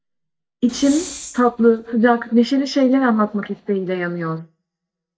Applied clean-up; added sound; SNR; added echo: neural mask model DeepFilterNet 3.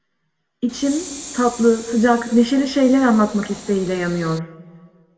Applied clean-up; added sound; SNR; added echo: none; Train; 17 dB; reverberation time 1.2 s.